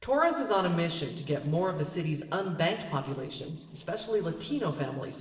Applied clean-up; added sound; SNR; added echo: neural separator model SepFormer DNS4.